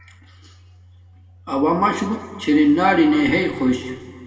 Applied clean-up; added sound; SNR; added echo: none; none; none; reverberation time 1.7 s.